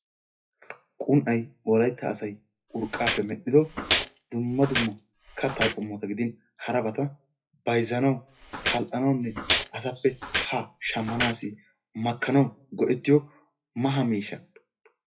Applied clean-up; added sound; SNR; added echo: classical method WPE with log-MMSE.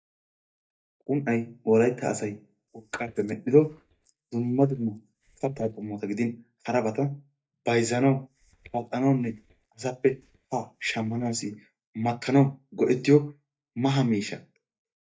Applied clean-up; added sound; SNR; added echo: neural mask model DeepFilterNet 3.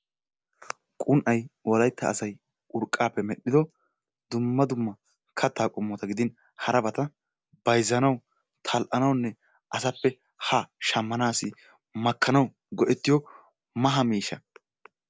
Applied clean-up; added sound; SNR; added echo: none; none; none; none.